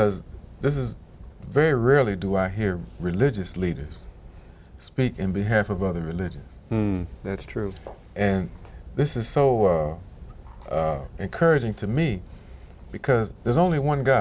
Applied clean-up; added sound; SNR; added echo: none; none; none; none.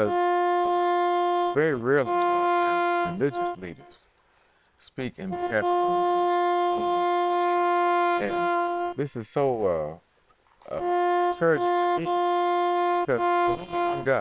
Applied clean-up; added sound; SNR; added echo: neural separator model SepFormer WHAM!.